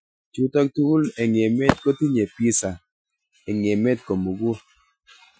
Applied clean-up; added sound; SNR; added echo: classical method Wiener filter.